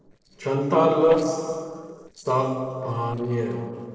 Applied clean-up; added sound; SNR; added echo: neural separator model SepFormer DNS4.